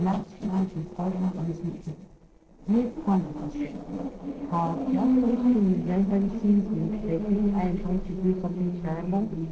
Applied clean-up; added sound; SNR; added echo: neural separator model SepFormer DNS4.